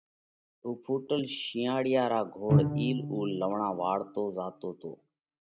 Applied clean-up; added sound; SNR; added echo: none; Bowed string instrument; 0 dB; none.